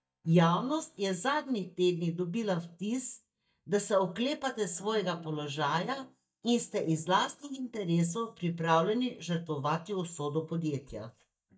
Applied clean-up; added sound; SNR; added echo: neural mask model DeepFilterNet 3.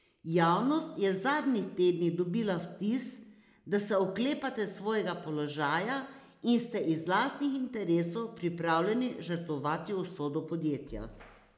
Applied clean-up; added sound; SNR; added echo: none; none; none; none.